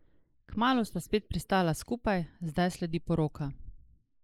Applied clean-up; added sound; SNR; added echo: neural mask model Resemble Enhance denoiser.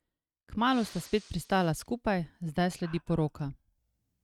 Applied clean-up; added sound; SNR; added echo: neural mask model RNNoise.